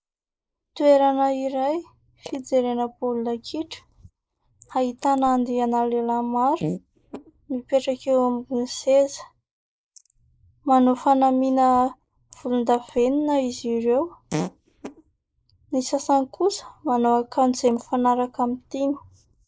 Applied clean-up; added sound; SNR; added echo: neural mask model Resemble Enhance denoiser.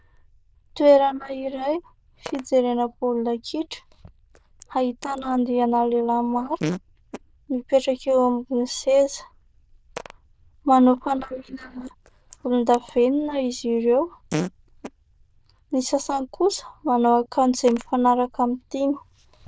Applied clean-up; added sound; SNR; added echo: neural diffusion model UNIVERSE++.